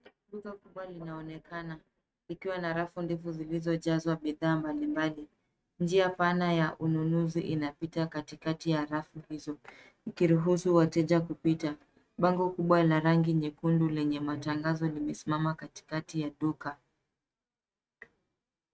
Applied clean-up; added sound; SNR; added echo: neural mask model RNNoise.